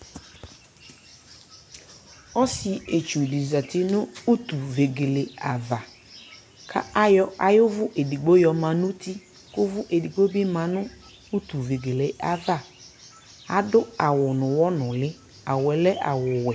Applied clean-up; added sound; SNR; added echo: none; none; none; none.